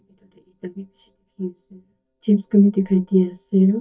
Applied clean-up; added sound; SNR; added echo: neural mask model DeepFilterNet 3.